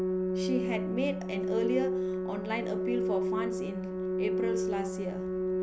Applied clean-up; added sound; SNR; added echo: none; Organ; -4 dB; none.